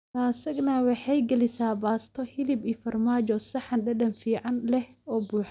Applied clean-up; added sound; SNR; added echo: none; none; none; none.